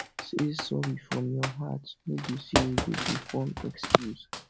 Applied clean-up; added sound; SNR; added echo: none; Computer keyboard; 4 dB; none.